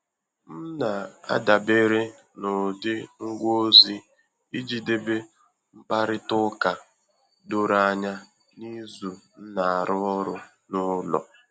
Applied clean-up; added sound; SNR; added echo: none; none; none; none.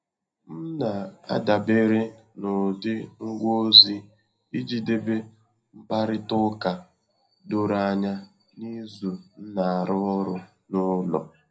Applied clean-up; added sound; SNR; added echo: none; none; none; reverberation time 0.4 s.